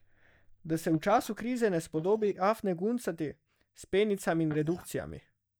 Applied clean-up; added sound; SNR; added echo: neural mask model DeepFilterNet 3.